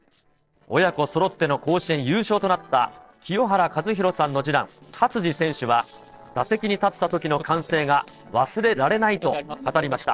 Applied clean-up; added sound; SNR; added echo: neural separator model SepFormer DNS4.